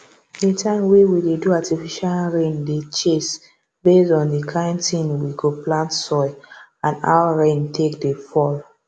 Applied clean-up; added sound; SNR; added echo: none; none; none; none.